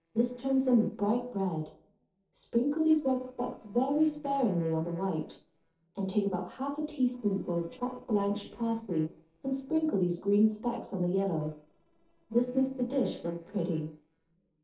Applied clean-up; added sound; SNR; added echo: neural separator model SepFormer DNS4.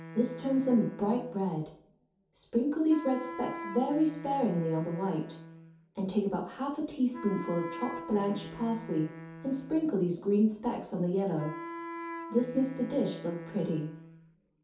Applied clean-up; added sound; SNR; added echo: none; Wind instrument, woodwind instrument; 13 dB; reverberation time 0.5 s.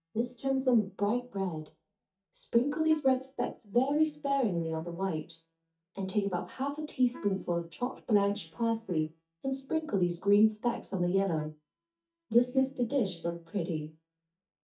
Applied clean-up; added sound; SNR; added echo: neural mask model DeepFilterNet 3.